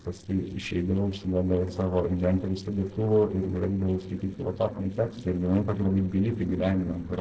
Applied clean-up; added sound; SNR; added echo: neural separator model SepFormer DNS4.